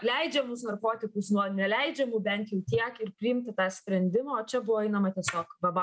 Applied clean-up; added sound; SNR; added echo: none; none; none; none.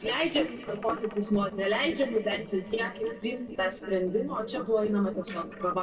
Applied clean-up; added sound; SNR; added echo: neural separator model SepFormer DNS4.